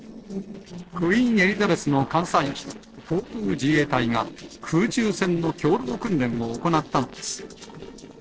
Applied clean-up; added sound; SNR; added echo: neural separator model SepFormer DNS4.